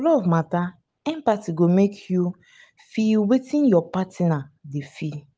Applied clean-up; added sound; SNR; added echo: none; none; none; none.